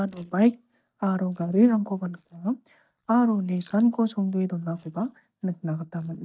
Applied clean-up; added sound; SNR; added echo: neural mask model DeepFilterNet 3.